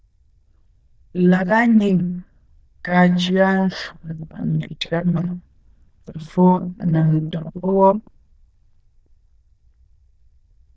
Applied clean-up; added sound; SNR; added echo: neural diffusion model UNIVERSE++.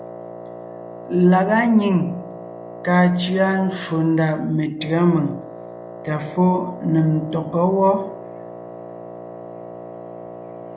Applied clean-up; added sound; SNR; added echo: none; Wind instrument, woodwind instrument; 14 dB; none.